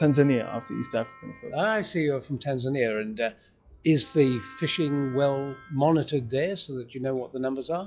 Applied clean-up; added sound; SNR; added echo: classical method log-MMSE.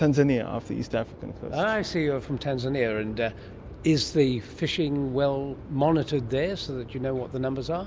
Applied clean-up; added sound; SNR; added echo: none; none; none; none.